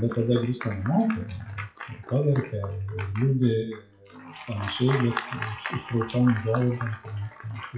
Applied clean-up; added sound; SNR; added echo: classical method WPE with log-MMSE.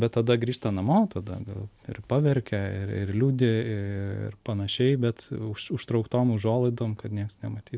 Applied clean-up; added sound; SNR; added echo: none; none; none; none.